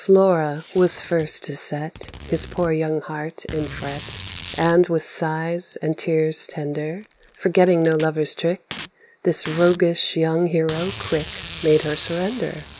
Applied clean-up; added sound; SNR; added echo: none; Packing tape, duct tape; 14 dB; none.